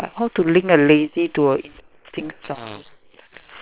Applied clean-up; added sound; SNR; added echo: neural separator model SepFormer WHAM!.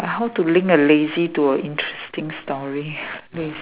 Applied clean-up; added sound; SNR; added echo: none; none; none; none.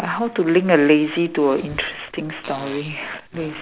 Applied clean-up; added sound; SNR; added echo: none; Fart; 20 dB; none.